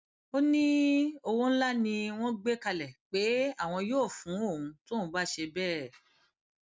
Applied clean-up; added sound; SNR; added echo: none; none; none; none.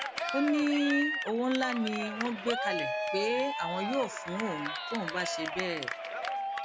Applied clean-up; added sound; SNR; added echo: none; Cheering; 3 dB; none.